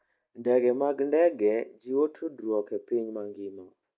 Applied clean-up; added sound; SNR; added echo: neural mask model Resemble Enhance denoiser.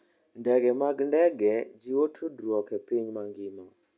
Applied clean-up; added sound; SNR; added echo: none; none; none; none.